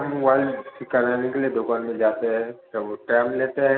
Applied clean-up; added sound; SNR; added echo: none; none; none; none.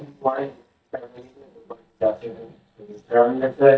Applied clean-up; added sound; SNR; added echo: neural mask model DeepFilterNet 3.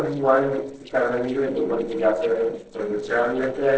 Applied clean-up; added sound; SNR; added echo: neural separator model SepFormer DNS4.